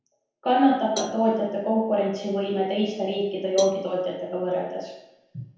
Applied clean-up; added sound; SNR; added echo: none; Cowbell; 16 dB; reverberation time 1.0 s.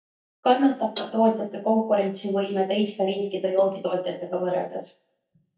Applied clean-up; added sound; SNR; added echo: neural mask model DeepFilterNet 3.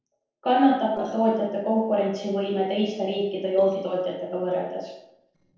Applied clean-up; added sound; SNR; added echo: neural separator model SepFormer DNS4.